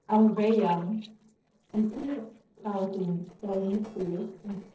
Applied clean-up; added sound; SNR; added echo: neural separator model SepFormer DNS4.